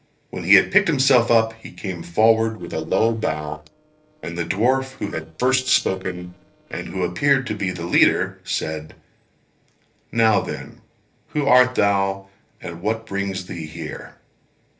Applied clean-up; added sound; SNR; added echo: neural separator model SepFormer DNS4.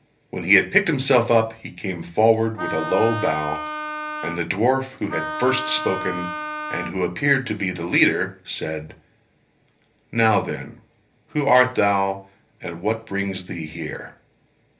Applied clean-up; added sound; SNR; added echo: none; Wind instrument, woodwind instrument; 7 dB; reverberation time 0.3 s.